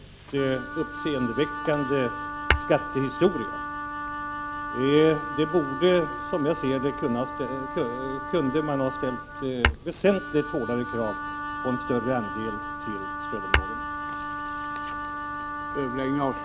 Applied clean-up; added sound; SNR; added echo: none; Wind instrument, woodwind instrument + Tap / Hammer / Glass; 4 dB; none.